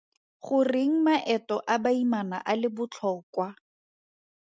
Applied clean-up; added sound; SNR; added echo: none; none; none; none.